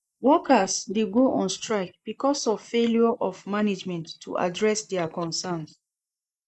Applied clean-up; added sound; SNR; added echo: neural mask model Resemble Enhance denoiser.